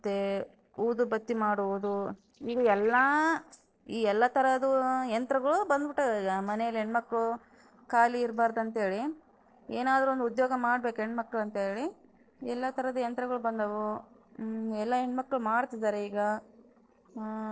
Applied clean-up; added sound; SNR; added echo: neural separator model SepFormer DNS4.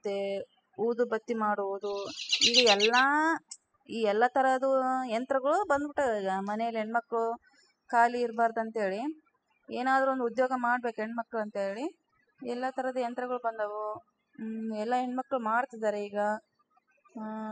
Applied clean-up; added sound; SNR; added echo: classical method spectral subtraction.